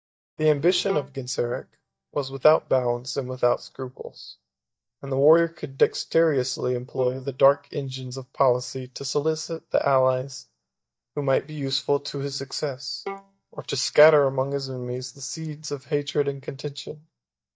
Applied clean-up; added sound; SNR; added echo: neural mask model DeepFilterNet 3.